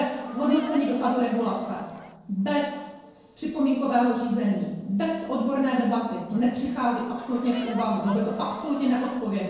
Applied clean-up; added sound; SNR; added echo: neural separator model SepFormer DNS4.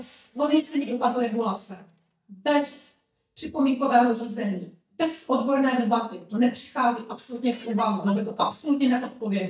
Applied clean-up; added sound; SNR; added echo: neural mask model DeepFilterNet 3.